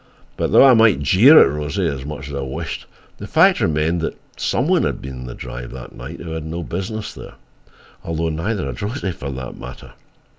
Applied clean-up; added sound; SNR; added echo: none; none; none; none.